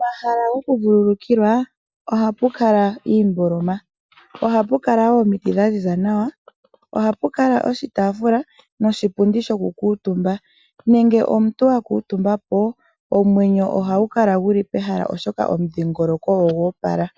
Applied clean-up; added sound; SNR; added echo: none; none; none; none.